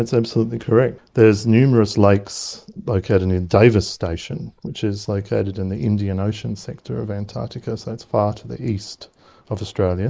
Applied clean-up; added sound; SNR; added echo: neural mask model Resemble Enhance denoiser.